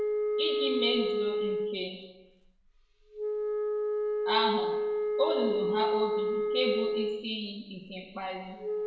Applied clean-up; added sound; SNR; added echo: none; Wind instrument, woodwind instrument; -3 dB; reverberation time 1.0 s.